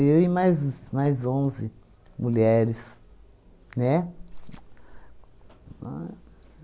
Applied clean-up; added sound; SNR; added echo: none; none; none; none.